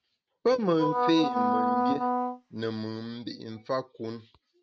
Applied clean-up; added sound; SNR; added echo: neural mask model RNNoise.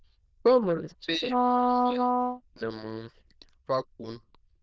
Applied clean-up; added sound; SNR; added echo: neural diffusion model UNIVERSE++.